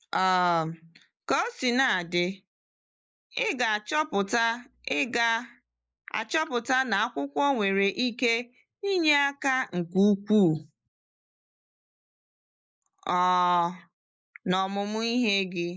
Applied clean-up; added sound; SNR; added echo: neural mask model Resemble Enhance denoiser.